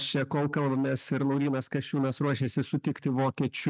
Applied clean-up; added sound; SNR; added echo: none; none; none; none.